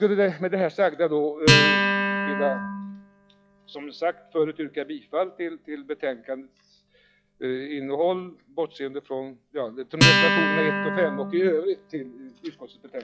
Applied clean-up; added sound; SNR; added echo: classical method log-MMSE.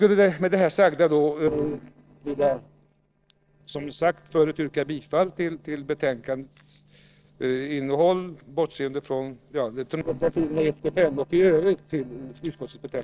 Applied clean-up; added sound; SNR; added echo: neural separator model SepFormer DNS4.